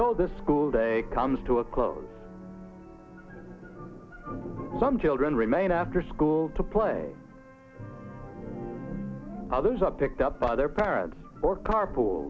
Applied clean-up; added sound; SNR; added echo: none; none; none; none.